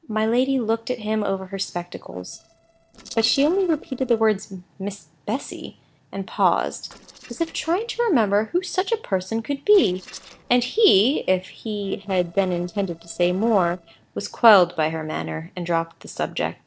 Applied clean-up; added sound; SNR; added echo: neural separator model SepFormer DNS4.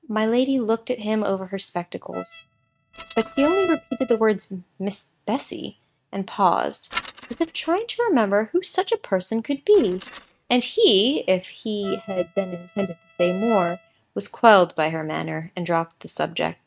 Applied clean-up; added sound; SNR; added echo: neural mask model RNNoise.